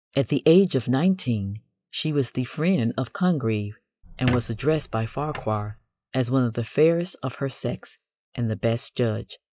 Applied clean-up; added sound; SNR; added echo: classical method log-MMSE.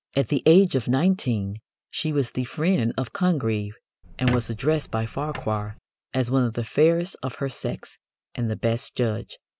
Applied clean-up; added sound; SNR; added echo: none; Squeak; 11 dB; none.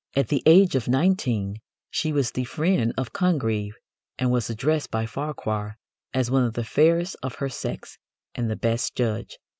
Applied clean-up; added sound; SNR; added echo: none; none; none; none.